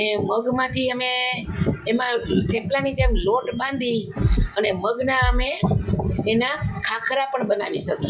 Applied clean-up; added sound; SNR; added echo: classical method WPE with log-MMSE.